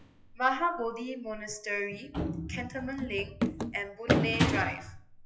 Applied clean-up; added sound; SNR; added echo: classical method WPE with log-MMSE.